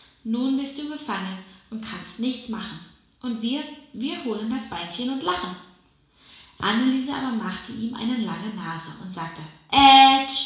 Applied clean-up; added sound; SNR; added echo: none; none; none; reverberation time 0.7 s.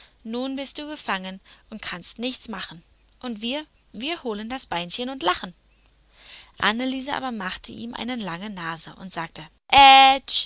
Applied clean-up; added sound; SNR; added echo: none; none; none; none.